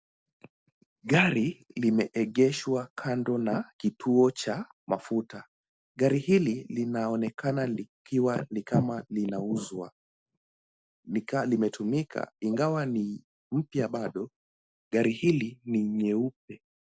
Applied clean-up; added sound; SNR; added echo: none; none; none; none.